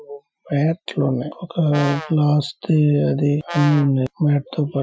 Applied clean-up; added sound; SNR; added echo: classical method Wiener filter.